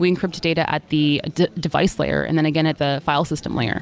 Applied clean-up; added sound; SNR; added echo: none; none; none; none.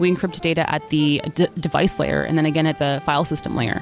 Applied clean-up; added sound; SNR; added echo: none; Brass instrument; 20 dB; none.